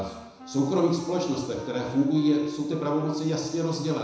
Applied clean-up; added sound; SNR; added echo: none; Wind instrument, woodwind instrument; 18 dB; reverberation time 1.0 s.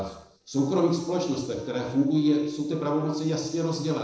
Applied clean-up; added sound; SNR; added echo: neural separator model SepFormer DNS4.